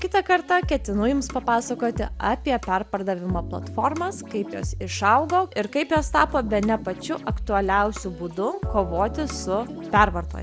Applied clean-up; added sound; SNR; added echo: none; none; none; none.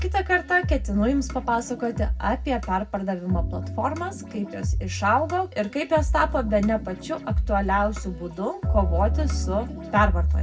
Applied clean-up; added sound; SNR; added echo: none; none; none; reverberation time 0.4 s.